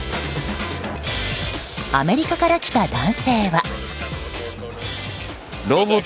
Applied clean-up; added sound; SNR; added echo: none; none; none; none.